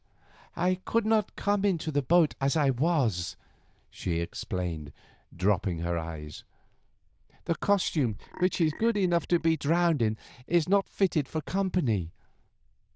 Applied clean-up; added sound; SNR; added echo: neural diffusion model UNIVERSE++.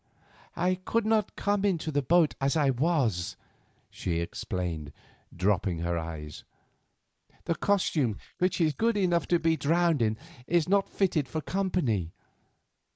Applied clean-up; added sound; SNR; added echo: neural mask model Resemble Enhance denoiser.